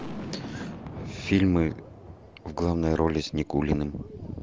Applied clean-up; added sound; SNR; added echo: none; Boom; 13 dB; none.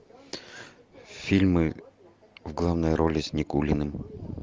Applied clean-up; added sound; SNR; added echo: none; none; none; none.